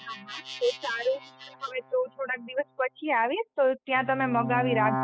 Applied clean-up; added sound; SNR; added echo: classical method spectral subtraction.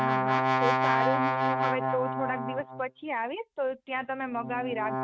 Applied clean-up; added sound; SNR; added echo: neural mask model RNNoise.